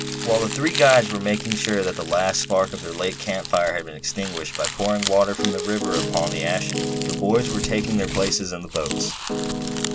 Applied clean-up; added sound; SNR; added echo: none; Piano + Crumpling, crinkling; 5 dB; none.